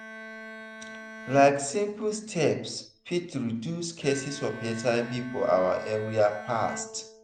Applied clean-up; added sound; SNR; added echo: none; Bowed string instrument; 15 dB; none.